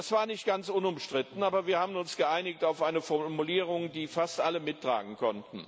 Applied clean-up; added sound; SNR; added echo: none; none; none; none.